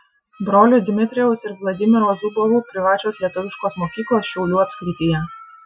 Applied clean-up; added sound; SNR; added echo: classical method Wiener filter.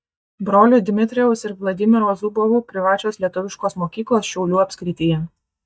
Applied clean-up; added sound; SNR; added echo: neural mask model DeepFilterNet 3.